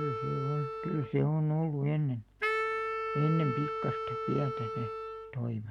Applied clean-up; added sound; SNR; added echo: none; Wind instrument, woodwind instrument; 4 dB; none.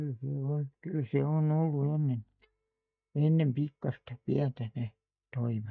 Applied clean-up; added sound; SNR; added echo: neural mask model DeepFilterNet 3.